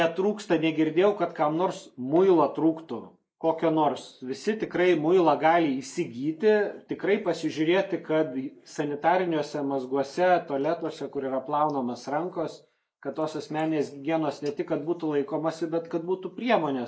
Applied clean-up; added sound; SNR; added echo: neural mask model Resemble Enhance denoiser.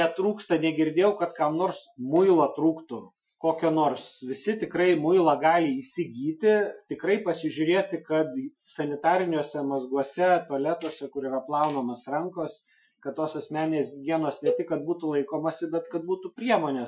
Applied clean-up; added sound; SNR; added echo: classical method Wiener filter.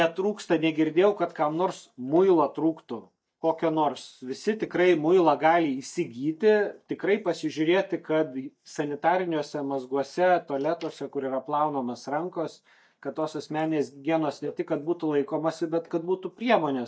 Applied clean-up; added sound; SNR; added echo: neural mask model DeepFilterNet 3.